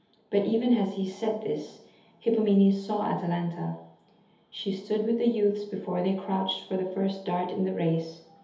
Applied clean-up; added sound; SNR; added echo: none; none; none; reverberation time 0.8 s.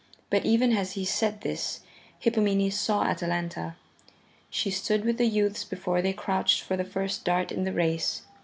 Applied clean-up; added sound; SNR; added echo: none; none; none; none.